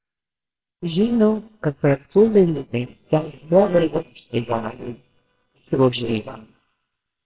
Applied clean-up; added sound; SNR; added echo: neural separator model SepFormer WHAMR!.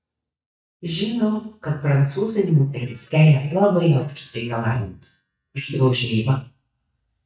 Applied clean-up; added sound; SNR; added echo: neural mask model DeepFilterNet 3.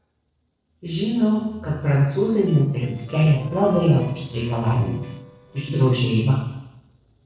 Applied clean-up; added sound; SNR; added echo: neural separator model SepFormer DNS4.